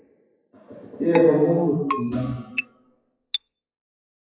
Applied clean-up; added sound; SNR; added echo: classical method WPE with log-MMSE.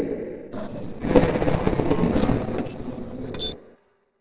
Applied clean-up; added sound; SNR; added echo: neural separator model SepFormer DNS4.